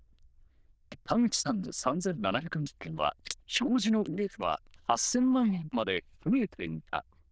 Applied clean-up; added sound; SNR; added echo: neural diffusion model UNIVERSE++.